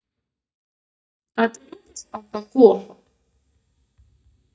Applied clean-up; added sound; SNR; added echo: neural mask model DeepFilterNet 3.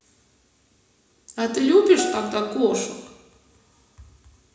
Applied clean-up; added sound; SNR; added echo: none; Piano; 13 dB; reverberation time 1.0 s.